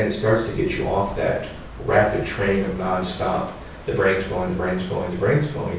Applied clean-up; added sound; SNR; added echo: none; Walk, footsteps / Waves, surf / Wind; 15 dB; reverberation time 0.6 s.